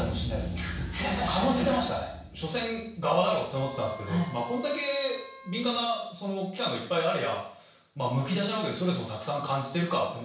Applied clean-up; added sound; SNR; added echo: none; Wind instrument, woodwind instrument; 18 dB; reverberation time 0.7 s.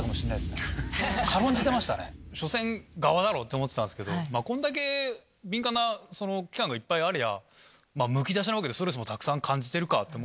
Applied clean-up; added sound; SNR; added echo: none; none; none; none.